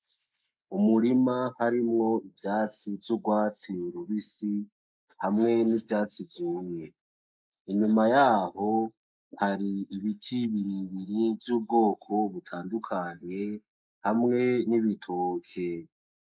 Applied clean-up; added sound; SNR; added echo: neural mask model Resemble Enhance denoiser.